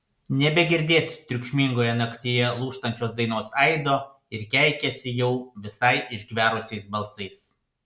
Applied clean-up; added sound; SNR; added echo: none; none; none; none.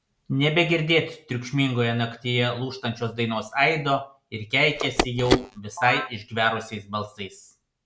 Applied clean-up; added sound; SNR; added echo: none; Telephone; 4 dB; none.